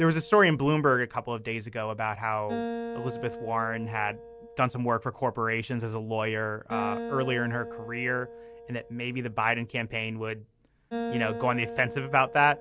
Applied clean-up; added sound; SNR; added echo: none; Acoustic guitar; 11 dB; none.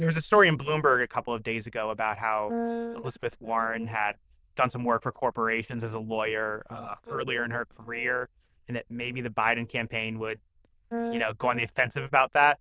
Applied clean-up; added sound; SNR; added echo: neural diffusion model UNIVERSE++.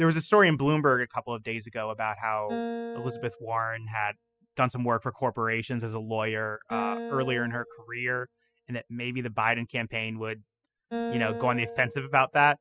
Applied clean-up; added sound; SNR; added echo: classical method spectral subtraction.